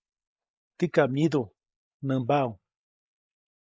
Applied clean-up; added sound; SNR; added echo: neural mask model Resemble Enhance denoiser.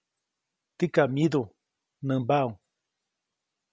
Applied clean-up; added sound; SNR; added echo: none; none; none; none.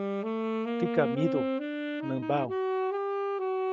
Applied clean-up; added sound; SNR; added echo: neural mask model RNNoise.